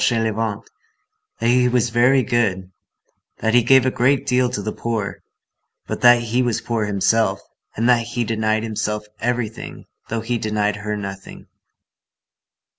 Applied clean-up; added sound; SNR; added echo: none; none; none; none.